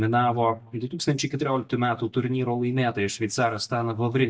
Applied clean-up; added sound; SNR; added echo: neural mask model DeepFilterNet 3.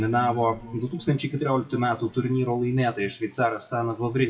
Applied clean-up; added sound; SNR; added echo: classical method WPE with log-MMSE.